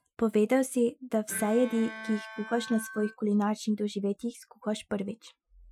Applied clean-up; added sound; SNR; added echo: classical method Wiener filter.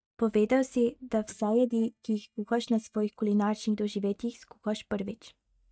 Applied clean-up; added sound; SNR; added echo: neural mask model DeepFilterNet 3.